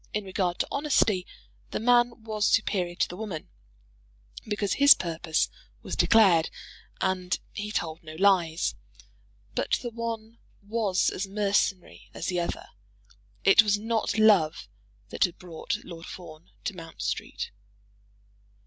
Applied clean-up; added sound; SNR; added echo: none; none; none; none.